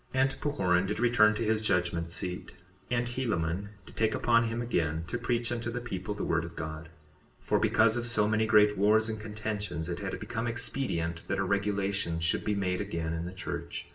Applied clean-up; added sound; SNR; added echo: none; none; none; reverberation time 0.5 s.